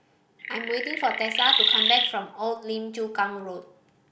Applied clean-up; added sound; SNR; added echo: none; Chirp, tweet; -5 dB; none.